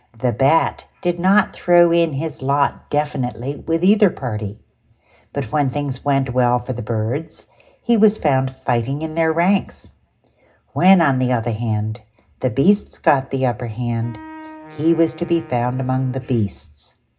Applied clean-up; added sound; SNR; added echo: none; Wind instrument, woodwind instrument; 20 dB; reverberation time 0.2 s.